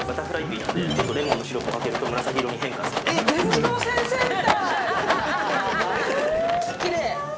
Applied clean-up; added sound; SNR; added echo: none; Cough + Rattle; 3 dB; none.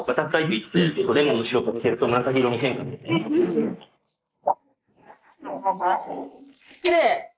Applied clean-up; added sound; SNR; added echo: neural mask model Resemble Enhance denoiser.